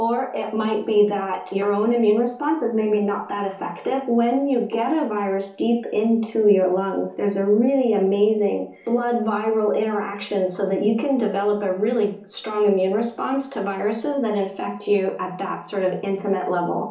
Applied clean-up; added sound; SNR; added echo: none; none; none; reverberation time 0.8 s.